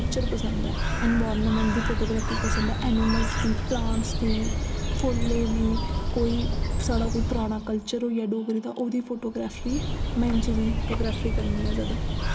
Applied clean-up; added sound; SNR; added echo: none; Bird; -2 dB; none.